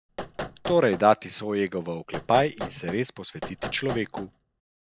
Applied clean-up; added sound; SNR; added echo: none; Knock; 11 dB; none.